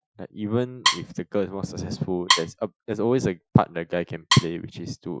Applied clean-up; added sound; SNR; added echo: classical method Wiener filter.